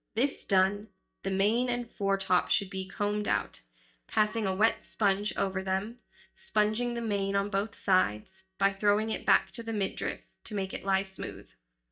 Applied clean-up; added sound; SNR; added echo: neural mask model DeepFilterNet 3.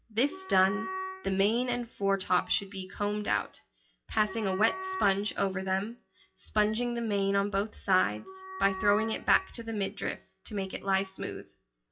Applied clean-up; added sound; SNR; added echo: classical method WPE with log-MMSE.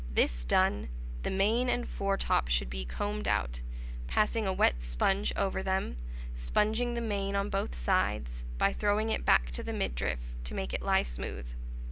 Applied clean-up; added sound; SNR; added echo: none; none; none; none.